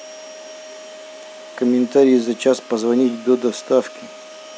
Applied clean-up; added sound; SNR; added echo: none; none; none; none.